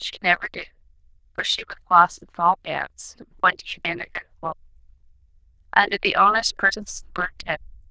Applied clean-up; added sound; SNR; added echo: neural diffusion model UNIVERSE++.